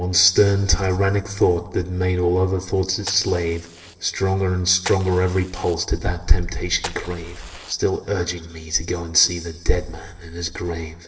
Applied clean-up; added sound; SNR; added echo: neural separator model SepFormer DNS4.